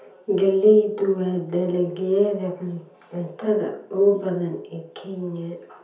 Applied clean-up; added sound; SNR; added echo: none; none; none; reverberation time 0.5 s.